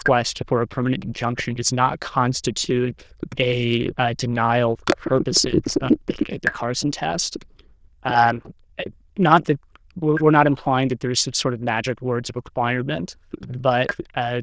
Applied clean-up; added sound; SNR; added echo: neural diffusion model UNIVERSE++.